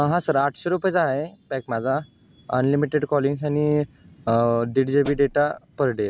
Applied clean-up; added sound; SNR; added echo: none; Hi-hat; 14 dB; none.